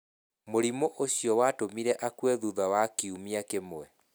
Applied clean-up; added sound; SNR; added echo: none; none; none; none.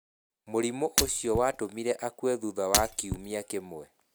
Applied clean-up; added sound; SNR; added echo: none; Shatter; 2 dB; none.